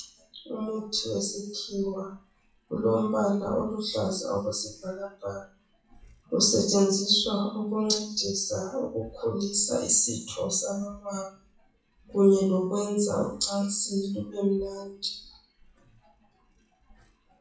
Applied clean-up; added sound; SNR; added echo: classical method WPE with log-MMSE.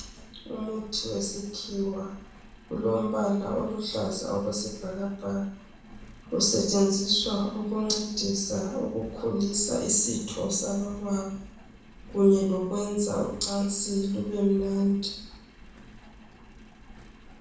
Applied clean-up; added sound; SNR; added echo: none; Engine; 19 dB; reverberation time 0.6 s.